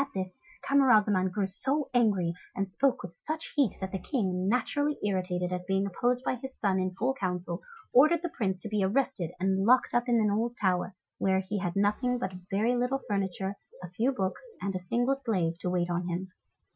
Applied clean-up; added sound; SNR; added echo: classical method Wiener filter.